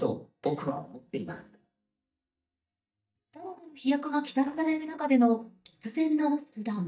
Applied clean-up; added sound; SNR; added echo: neural mask model DeepFilterNet 3.